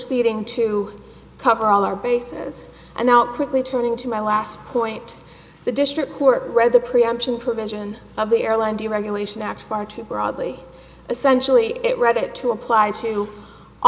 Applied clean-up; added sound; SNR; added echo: none; none; none; none.